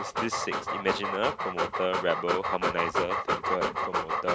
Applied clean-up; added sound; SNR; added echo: none; Dog; -2 dB; none.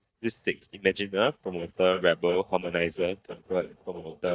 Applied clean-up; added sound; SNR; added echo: neural mask model DeepFilterNet 3.